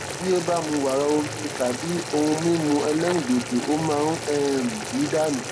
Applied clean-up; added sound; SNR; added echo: none; Boiling; 8 dB; none.